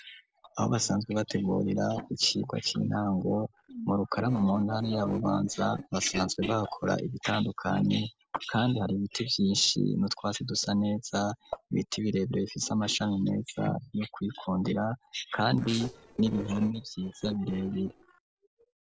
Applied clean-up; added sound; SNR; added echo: neural separator model SepFormer DNS4.